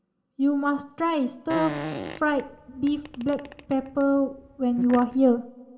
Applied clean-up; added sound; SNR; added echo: none; Fart; 12 dB; reverberation time 1.6 s.